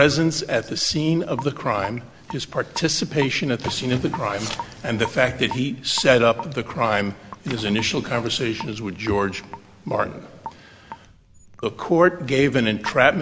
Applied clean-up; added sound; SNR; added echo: none; Raindrop / Drip; 17 dB; none.